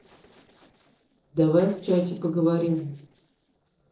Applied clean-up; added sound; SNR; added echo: neural separator model SepFormer DNS4.